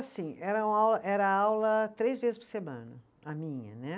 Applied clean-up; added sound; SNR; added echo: none; none; none; none.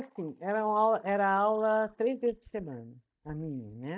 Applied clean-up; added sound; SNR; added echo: neural mask model DeepFilterNet 3.